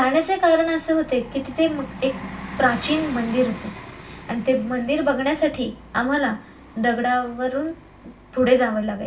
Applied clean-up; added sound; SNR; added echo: none; Bus; 16 dB; reverberation time 0.2 s.